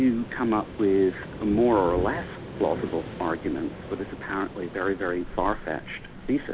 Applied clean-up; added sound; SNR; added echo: none; Waves, surf; 11 dB; none.